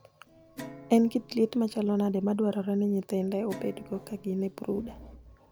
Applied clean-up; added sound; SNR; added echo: none; Guitar; 20 dB; none.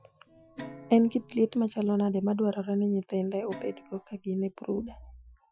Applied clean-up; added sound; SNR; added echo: classical method Wiener filter.